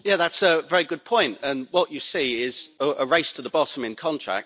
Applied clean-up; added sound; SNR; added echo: none; none; none; none.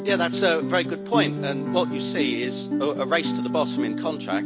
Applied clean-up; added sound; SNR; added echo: none; Guitar; 1 dB; none.